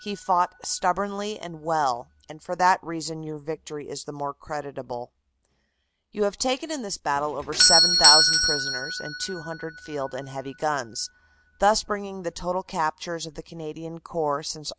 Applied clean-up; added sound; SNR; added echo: none; Doorbell; 1 dB; none.